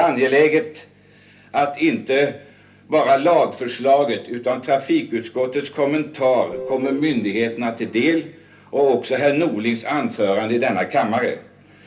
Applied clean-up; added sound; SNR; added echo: none; Guitar; 14 dB; reverberation time 0.3 s.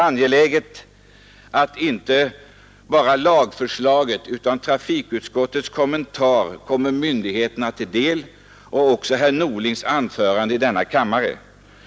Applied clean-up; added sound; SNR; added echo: none; none; none; none.